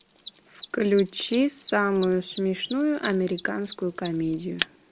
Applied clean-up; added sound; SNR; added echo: none; Mechanisms; 15 dB; none.